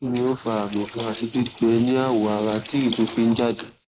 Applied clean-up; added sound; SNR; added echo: neural mask model Resemble Enhance denoiser.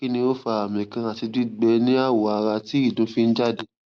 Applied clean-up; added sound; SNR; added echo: none; none; none; none.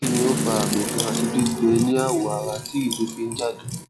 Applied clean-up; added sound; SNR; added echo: classical method log-MMSE.